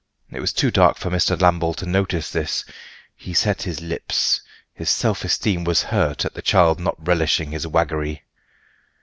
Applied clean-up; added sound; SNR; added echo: none; none; none; none.